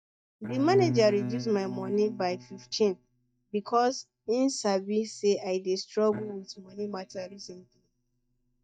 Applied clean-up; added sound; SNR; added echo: neural mask model DeepFilterNet 3.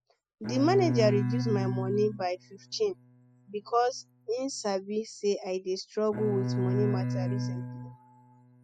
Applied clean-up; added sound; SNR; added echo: classical method spectral subtraction.